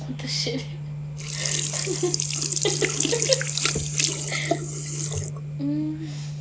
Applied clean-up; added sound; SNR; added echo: none; Sink (filling or washing); 0 dB; none.